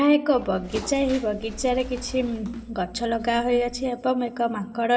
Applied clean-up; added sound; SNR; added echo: none; Bird; 15 dB; reverberation time 1.6 s.